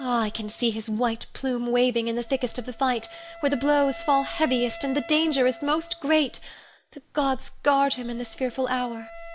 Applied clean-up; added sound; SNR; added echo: none; Wind instrument, woodwind instrument; 19 dB; none.